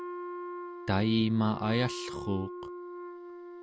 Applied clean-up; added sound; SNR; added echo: none; Wind instrument, woodwind instrument; 9 dB; none.